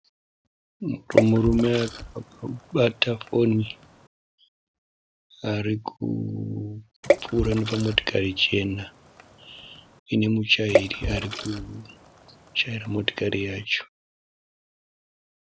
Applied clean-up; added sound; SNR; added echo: none; Water / Splash, splatter; 3 dB; none.